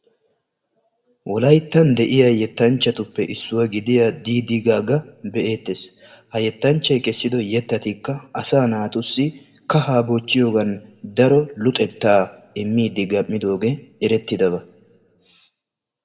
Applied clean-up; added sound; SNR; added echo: none; none; none; reverberation time 0.6 s.